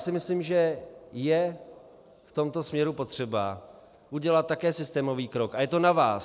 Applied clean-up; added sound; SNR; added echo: none; none; none; none.